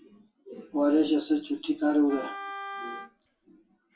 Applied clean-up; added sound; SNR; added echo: none; Wind instrument, woodwind instrument; 12 dB; reverberation time 0.2 s.